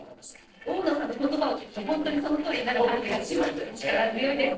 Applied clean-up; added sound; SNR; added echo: neural separator model SepFormer DNS4.